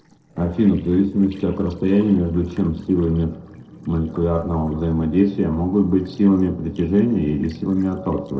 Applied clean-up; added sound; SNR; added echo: neural separator model SepFormer DNS4.